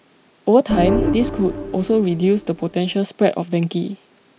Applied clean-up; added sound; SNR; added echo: none; Organ; 5 dB; none.